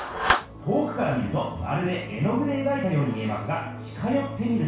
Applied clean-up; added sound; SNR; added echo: none; Clapping; 8 dB; reverberation time 0.6 s.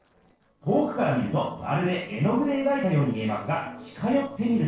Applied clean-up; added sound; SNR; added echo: neural separator model SepFormer DNS4.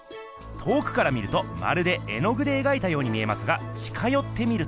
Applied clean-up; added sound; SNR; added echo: none; none; none; none.